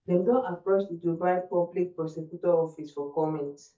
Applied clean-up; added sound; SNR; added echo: neural mask model DeepFilterNet 3.